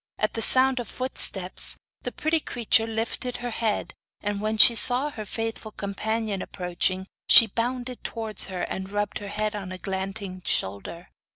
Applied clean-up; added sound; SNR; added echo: none; Tick; 16 dB; none.